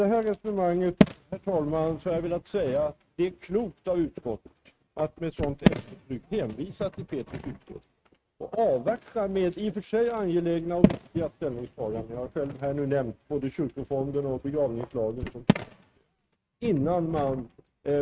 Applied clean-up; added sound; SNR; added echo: neural mask model RNNoise.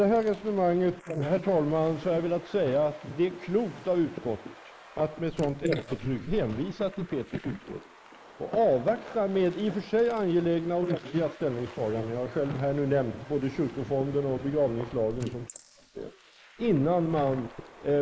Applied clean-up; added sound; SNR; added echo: neural mask model Resemble Enhance denoiser.